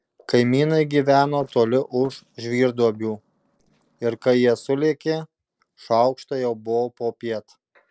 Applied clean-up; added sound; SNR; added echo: neural separator model SepFormer DNS4.